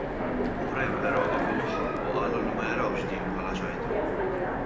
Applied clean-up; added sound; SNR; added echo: none; Train; -4 dB; reverberation time 0.8 s.